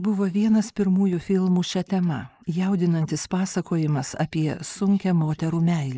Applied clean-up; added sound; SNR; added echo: neural mask model Resemble Enhance denoiser.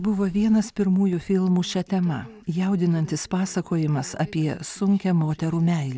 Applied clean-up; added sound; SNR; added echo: none; none; none; none.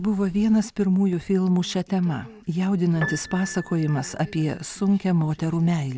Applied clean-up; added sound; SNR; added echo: none; Piano; 16 dB; none.